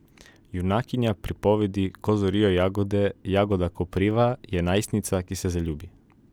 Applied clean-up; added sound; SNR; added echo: none; none; none; none.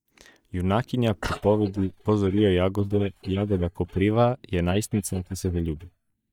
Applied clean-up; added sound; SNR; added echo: neural mask model DeepFilterNet 3.